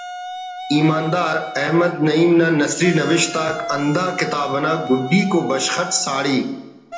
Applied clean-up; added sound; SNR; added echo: none; Wind instrument, woodwind instrument; 13 dB; reverberation time 0.8 s.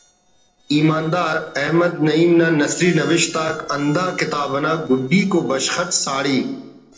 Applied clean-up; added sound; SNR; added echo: neural separator model SepFormer DNS4.